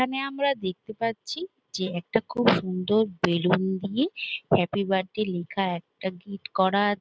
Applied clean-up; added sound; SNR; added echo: none; none; none; none.